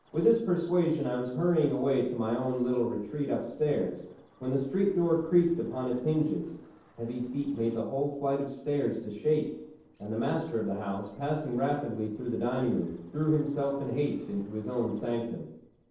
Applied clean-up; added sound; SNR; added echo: neural separator model SepFormer DNS4.